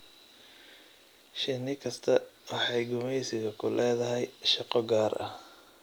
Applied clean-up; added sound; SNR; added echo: none; none; none; none.